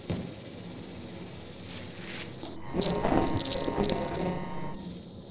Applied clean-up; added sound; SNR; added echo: neural separator model SepFormer DNS4.